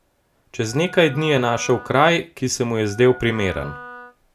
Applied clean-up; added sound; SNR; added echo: none; Wind instrument, woodwind instrument; 18 dB; none.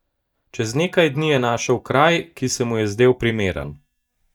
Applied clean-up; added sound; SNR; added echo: neural mask model DeepFilterNet 3.